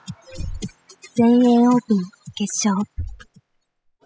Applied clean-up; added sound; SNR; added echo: classical method spectral subtraction.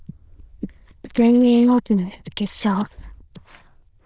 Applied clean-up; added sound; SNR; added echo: neural diffusion model UNIVERSE++.